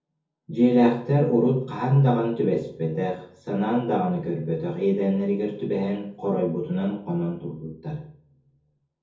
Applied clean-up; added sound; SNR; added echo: none; none; none; reverberation time 0.6 s.